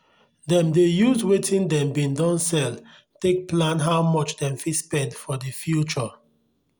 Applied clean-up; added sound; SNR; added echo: none; none; none; none.